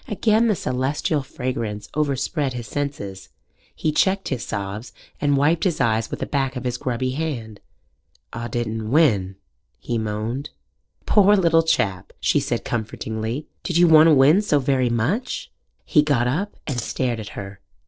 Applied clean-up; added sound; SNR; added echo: neural separator model SepFormer DNS4.